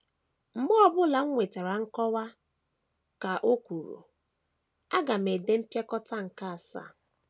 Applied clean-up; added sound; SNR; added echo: none; none; none; none.